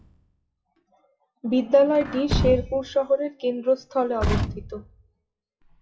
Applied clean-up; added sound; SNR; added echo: classical method WPE with log-MMSE.